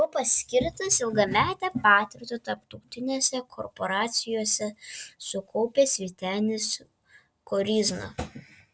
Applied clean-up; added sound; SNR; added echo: none; none; none; none.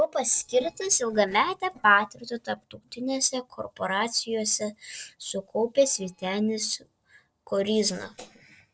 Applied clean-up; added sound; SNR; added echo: neural separator model SepFormer DNS4.